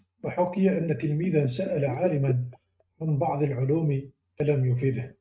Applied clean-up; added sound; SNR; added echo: neural mask model RNNoise.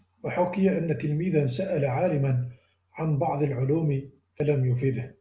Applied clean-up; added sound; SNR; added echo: none; none; none; none.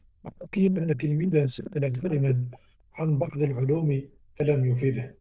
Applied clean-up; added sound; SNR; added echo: neural diffusion model UNIVERSE++.